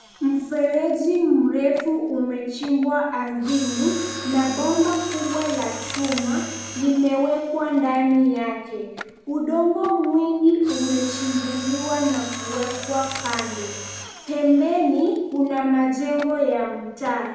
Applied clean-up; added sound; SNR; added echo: none; Mechanisms; 13 dB; reverberation time 0.9 s.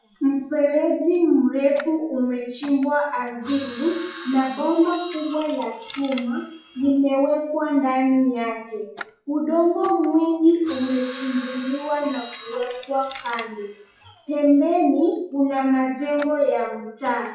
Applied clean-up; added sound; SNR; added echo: classical method WPE with log-MMSE.